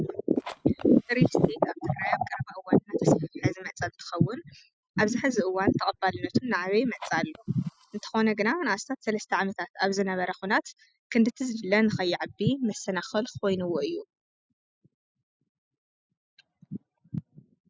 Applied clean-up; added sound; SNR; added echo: classical method spectral subtraction.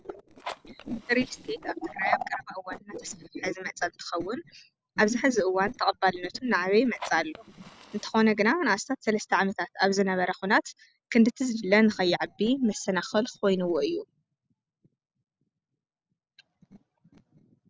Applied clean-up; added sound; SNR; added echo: neural separator model SepFormer DNS4.